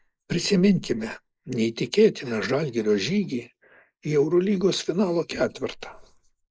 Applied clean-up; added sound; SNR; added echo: neural mask model Resemble Enhance denoiser.